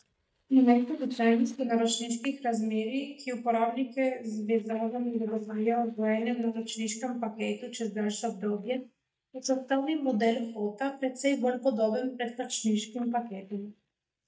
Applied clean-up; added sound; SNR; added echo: neural mask model DeepFilterNet 3.